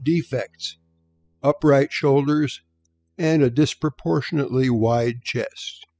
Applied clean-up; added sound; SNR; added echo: classical method spectral subtraction.